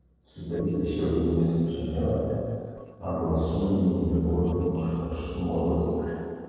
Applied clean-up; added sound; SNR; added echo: neural separator model SepFormer DNS4.